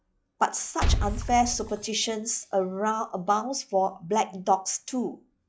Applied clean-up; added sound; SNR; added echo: classical method log-MMSE.